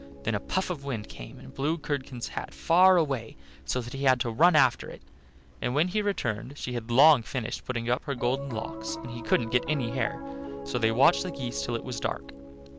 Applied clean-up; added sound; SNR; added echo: none; Piano; 14 dB; none.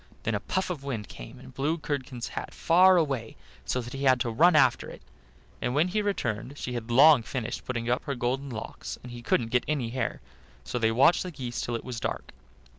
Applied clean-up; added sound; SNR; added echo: none; none; none; none.